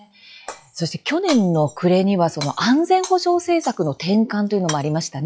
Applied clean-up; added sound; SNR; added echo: classical method log-MMSE.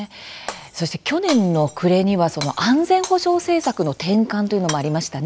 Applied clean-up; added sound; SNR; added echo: none; Shatter; 17 dB; none.